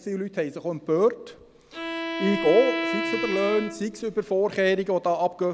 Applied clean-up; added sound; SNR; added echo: none; Bowed string instrument; 6 dB; none.